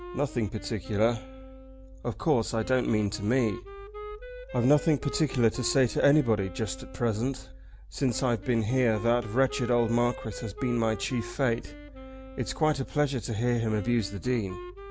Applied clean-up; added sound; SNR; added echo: none; Wind instrument, woodwind instrument; 16 dB; none.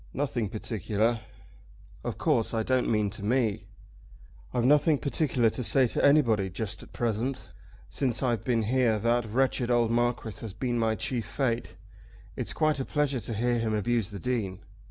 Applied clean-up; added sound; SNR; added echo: none; none; none; none.